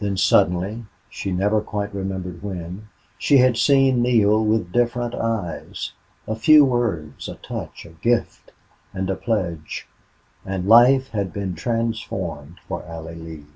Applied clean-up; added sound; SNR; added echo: none; none; none; none.